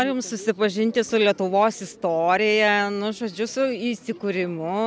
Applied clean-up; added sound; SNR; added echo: none; none; none; none.